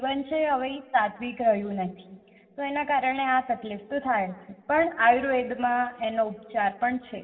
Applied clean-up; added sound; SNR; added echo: none; none; none; reverberation time 2.4 s.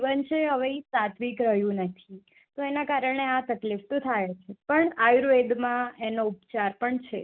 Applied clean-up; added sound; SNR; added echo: none; none; none; none.